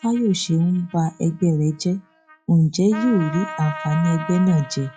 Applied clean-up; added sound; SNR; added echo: classical method log-MMSE.